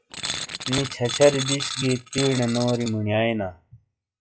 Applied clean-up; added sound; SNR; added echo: classical method log-MMSE.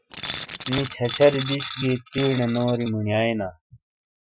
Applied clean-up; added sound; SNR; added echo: classical method Wiener filter.